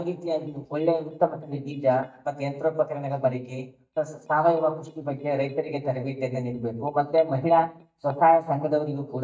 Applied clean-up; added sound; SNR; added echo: neural mask model DeepFilterNet 3.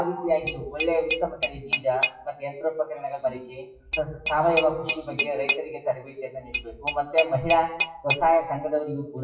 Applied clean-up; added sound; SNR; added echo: classical method WPE with log-MMSE.